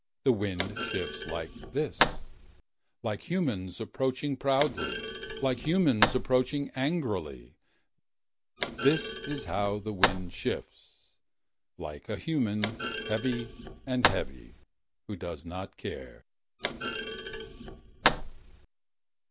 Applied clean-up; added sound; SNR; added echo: none; Thump, thud; 3 dB; none.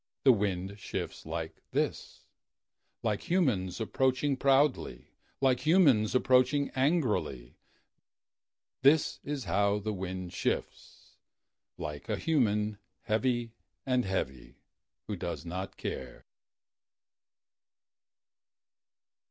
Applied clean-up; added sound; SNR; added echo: none; none; none; none.